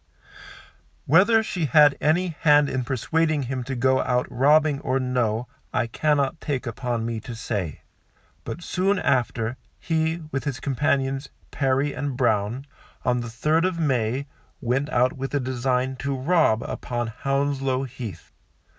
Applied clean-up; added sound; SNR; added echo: none; none; none; none.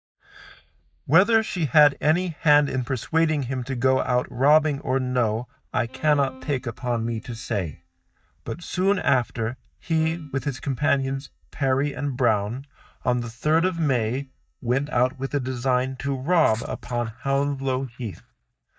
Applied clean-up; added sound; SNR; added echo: neural mask model DeepFilterNet 3.